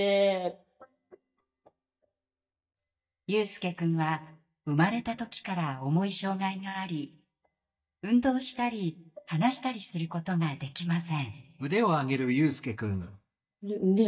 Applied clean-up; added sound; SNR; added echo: neural mask model DeepFilterNet 3.